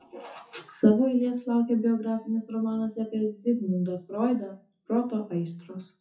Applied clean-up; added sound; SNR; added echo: classical method WPE with log-MMSE.